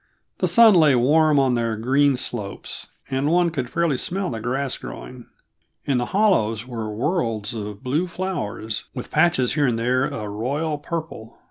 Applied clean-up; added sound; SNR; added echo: none; none; none; none.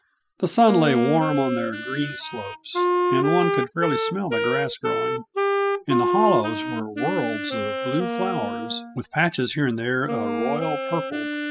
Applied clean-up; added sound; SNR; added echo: classical method spectral subtraction.